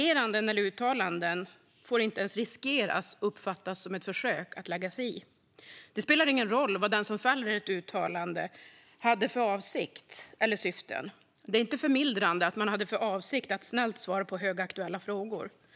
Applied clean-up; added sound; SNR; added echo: none; none; none; none.